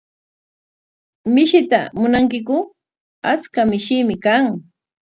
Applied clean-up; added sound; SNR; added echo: none; none; none; none.